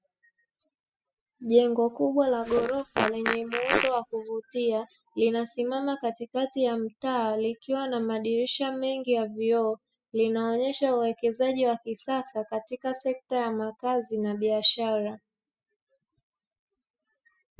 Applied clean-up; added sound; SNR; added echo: classical method spectral subtraction.